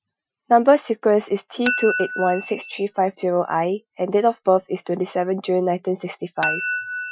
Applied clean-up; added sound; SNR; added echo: classical method Wiener filter.